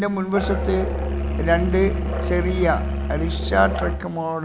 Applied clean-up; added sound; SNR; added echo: none; Musical instrument; 1 dB; none.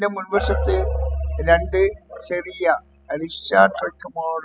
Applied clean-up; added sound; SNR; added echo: classical method spectral subtraction.